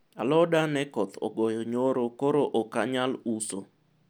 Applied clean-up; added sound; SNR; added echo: none; none; none; none.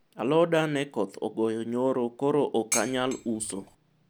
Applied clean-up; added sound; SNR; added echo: none; Dishes, pots, and pans; 8 dB; none.